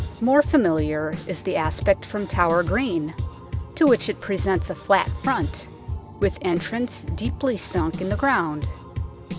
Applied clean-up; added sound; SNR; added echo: none; Drum kit; 7 dB; none.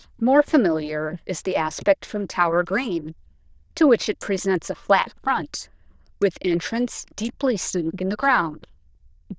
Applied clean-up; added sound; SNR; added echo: neural diffusion model UNIVERSE++.